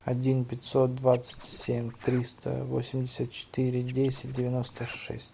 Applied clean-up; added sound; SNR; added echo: none; Scratching (performance technique); 19 dB; none.